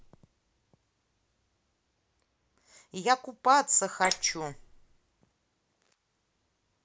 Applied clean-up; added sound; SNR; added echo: neural mask model Resemble Enhance denoiser.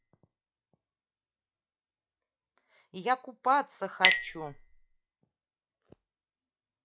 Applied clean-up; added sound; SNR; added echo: classical method log-MMSE.